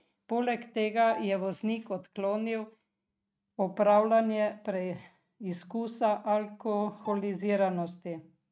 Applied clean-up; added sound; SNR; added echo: neural mask model RNNoise.